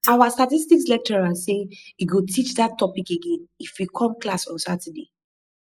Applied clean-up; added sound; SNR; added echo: neural mask model Resemble Enhance denoiser.